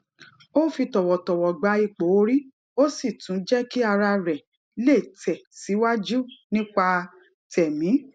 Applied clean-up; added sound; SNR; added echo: none; none; none; none.